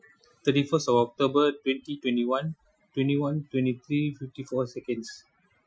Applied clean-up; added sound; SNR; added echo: classical method Wiener filter.